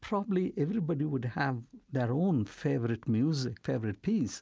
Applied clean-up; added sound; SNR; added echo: none; none; none; none.